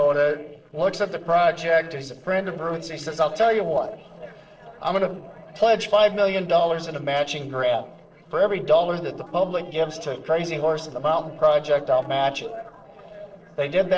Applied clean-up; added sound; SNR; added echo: neural separator model SepFormer DNS4.